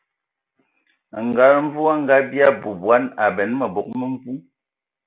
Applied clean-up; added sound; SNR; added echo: none; none; none; none.